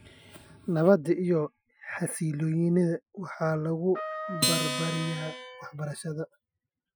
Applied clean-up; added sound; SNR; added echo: classical method Wiener filter.